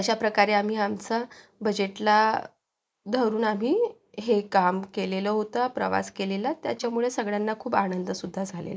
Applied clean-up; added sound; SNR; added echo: neural mask model Resemble Enhance denoiser.